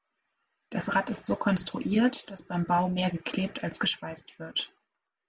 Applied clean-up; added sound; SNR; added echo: none; none; none; none.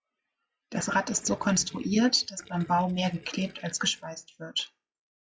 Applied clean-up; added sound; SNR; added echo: classical method log-MMSE.